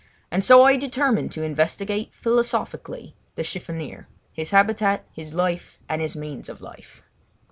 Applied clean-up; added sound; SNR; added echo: none; none; none; none.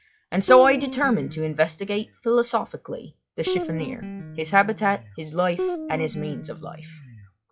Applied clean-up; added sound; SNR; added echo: classical method log-MMSE.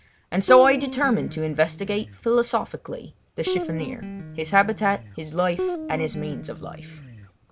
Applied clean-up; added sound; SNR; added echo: none; Guitar; 8 dB; none.